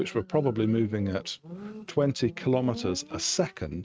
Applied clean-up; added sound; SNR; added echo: neural mask model RNNoise.